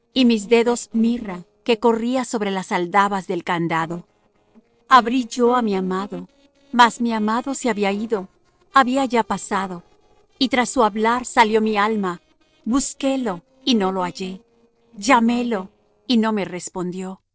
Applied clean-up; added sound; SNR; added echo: neural separator model SepFormer DNS4.